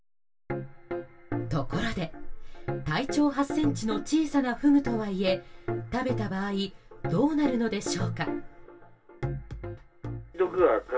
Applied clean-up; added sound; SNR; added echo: none; none; none; reverberation time 0.1 s.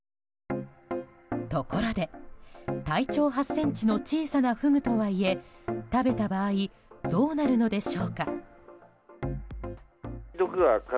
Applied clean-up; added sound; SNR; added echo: none; none; none; none.